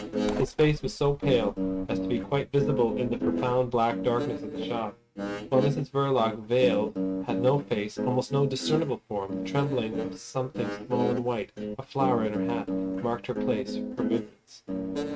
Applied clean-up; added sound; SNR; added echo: neural mask model RNNoise.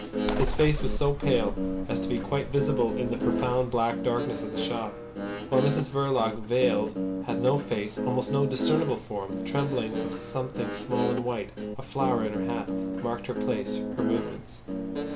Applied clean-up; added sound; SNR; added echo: none; Bird + Guitar; 2 dB; none.